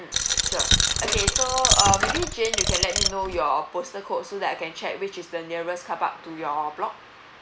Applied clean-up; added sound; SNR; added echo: none; Coin (dropping); -5 dB; none.